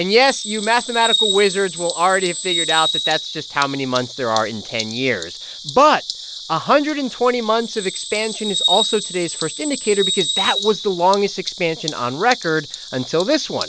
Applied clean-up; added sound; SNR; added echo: none; Bird vocalization, bird call, bird song; 6 dB; none.